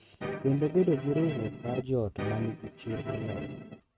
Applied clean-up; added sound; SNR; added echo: neural mask model RNNoise.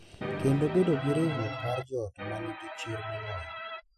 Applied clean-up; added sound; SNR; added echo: classical method Wiener filter.